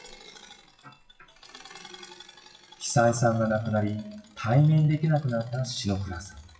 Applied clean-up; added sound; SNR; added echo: classical method WPE with log-MMSE.